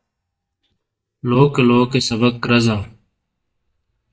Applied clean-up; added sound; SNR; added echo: neural mask model DeepFilterNet 3.